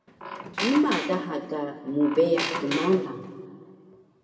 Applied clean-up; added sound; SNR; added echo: none; Squeak; 8 dB; reverberation time 2.0 s.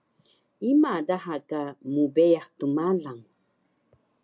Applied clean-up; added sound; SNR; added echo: none; none; none; none.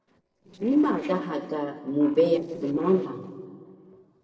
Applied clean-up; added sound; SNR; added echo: neural separator model SepFormer DNS4.